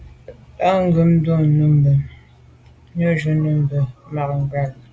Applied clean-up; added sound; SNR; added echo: none; none; none; none.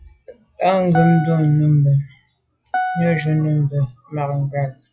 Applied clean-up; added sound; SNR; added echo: classical method log-MMSE.